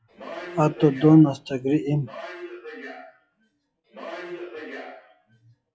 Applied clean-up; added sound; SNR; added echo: classical method log-MMSE.